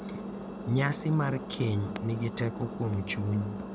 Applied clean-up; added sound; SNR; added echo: none; Engine; 7 dB; none.